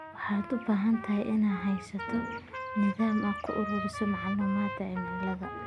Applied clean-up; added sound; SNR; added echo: none; Trumpet; 9 dB; none.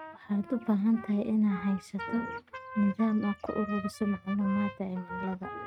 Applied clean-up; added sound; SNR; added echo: neural mask model RNNoise.